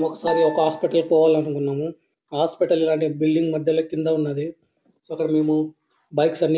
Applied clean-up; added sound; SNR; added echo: none; Piano; 12 dB; none.